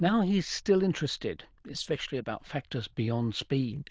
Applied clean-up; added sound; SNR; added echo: neural diffusion model UNIVERSE++.